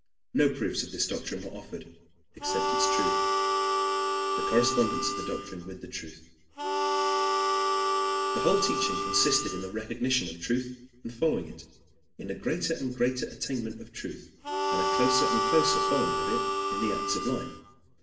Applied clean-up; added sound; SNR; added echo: none; Harmonica; -3 dB; reverberation time 0.9 s.